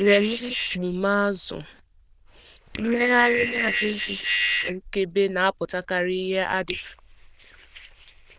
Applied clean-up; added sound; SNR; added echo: neural diffusion model UNIVERSE++.